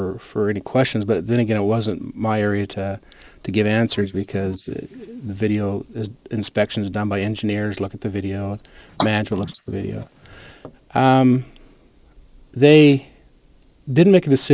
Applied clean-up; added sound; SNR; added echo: neural mask model Resemble Enhance denoiser.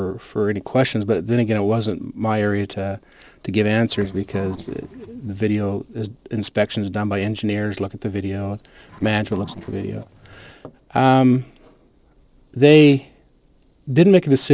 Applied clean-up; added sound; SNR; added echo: neural separator model SepFormer DNS4.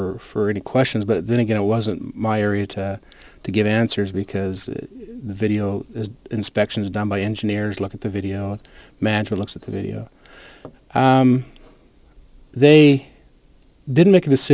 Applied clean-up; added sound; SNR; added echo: none; none; none; none.